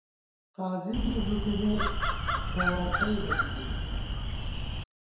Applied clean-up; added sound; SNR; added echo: none; Crow; -4 dB; reverberation time 0.7 s.